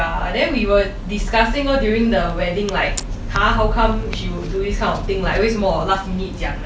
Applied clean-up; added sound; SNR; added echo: none; none; none; none.